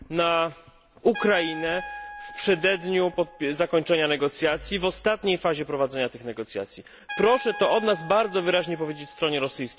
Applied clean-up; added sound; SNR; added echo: none; Trumpet; 16 dB; none.